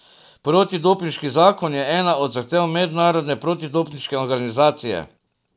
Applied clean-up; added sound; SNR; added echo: none; none; none; none.